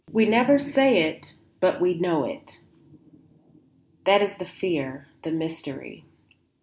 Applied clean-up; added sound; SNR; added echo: none; none; none; none.